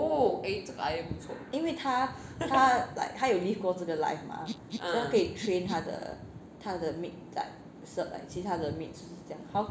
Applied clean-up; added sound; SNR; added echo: none; none; none; none.